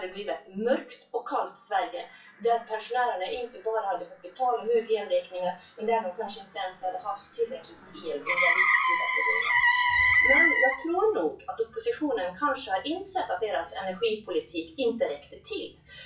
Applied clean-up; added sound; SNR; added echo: classical method WPE with log-MMSE.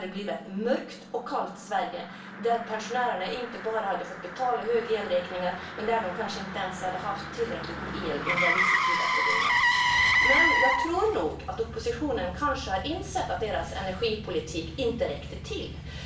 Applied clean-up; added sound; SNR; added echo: none; Motor vehicle (road); 0 dB; reverberation time 0.3 s.